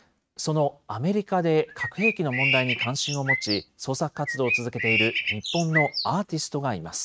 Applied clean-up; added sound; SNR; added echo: neural mask model RNNoise.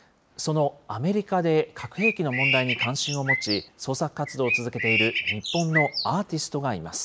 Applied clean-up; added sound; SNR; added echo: neural mask model Resemble Enhance denoiser.